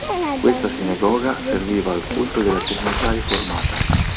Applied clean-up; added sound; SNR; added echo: none; Bird vocalization, bird call, bird song; 0 dB; none.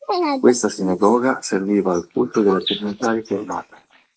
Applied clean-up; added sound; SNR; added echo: neural mask model Resemble Enhance denoiser.